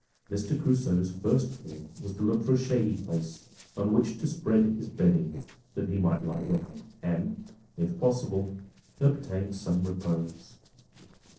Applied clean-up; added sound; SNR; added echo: neural separator model SepFormer DNS4.